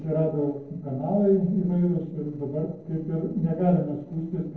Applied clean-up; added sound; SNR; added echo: neural separator model SepFormer DNS4.